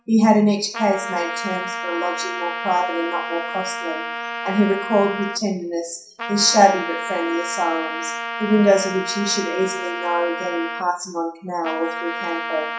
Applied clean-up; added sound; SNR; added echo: none; Trumpet; 7 dB; reverberation time 0.5 s.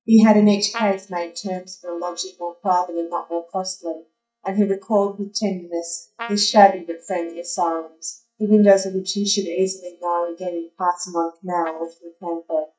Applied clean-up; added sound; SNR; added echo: neural mask model DeepFilterNet 3.